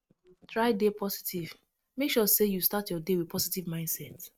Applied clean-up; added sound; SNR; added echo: neural mask model RNNoise.